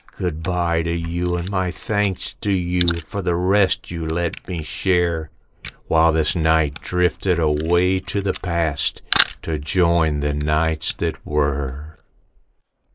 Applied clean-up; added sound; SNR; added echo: neural mask model Resemble Enhance denoiser.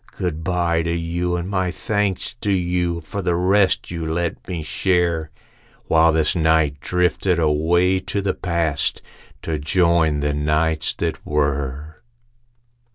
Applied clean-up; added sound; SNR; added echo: none; none; none; none.